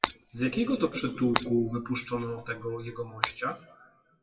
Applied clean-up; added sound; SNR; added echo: classical method WPE with log-MMSE.